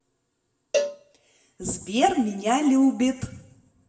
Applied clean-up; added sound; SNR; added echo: none; Cowbell; 7 dB; reverberation time 0.9 s.